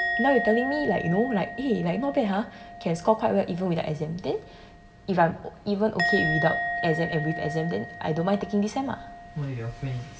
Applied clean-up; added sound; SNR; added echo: none; Musical instrument; 7 dB; reverberation time 1.2 s.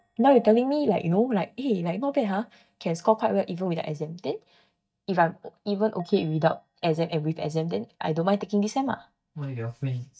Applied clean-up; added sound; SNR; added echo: neural mask model DeepFilterNet 3.